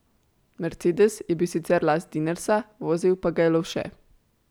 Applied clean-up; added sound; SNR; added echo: none; none; none; none.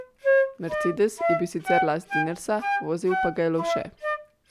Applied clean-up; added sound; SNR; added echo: none; Wind instrument, woodwind instrument; -1 dB; none.